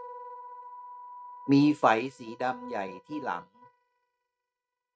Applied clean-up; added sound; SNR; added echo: neural mask model RNNoise.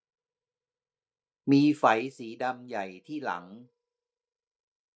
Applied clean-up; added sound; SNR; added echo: neural mask model DeepFilterNet 3.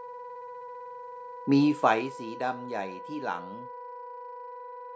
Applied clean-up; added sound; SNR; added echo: none; Wind instrument, woodwind instrument; 10 dB; none.